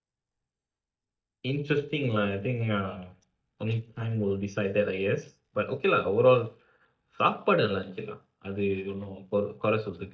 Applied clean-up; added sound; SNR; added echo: neural mask model DeepFilterNet 3.